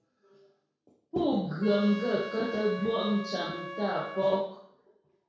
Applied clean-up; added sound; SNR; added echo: none; Trumpet; 11 dB; reverberation time 0.6 s.